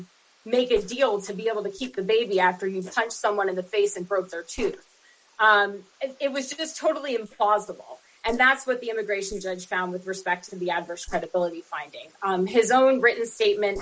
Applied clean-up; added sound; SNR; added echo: neural mask model Resemble Enhance denoiser.